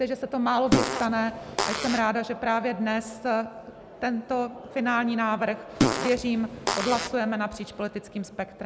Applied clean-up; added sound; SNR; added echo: none; Fart; 0 dB; none.